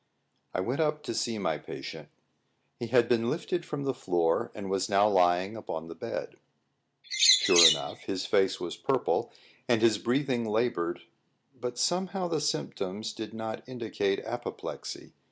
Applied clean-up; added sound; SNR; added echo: none; Bird; -5 dB; none.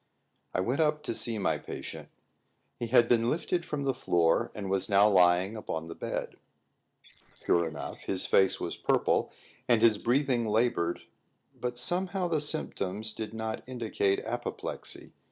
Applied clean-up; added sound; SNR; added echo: neural separator model SepFormer DNS4.